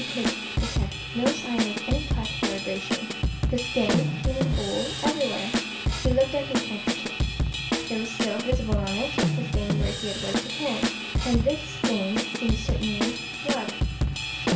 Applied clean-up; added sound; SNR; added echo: none; Drum / Drum kit; -3 dB; reverberation time 0.5 s.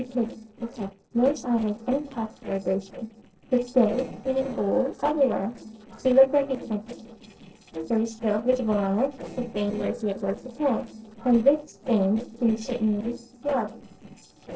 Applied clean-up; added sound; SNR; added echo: neural separator model SepFormer DNS4.